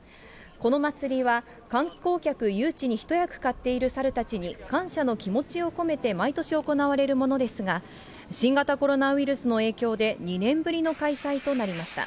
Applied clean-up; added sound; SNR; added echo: none; none; none; none.